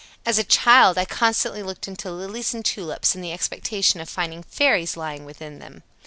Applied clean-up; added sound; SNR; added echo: none; none; none; none.